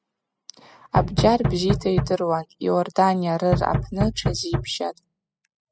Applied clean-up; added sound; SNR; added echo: classical method spectral subtraction.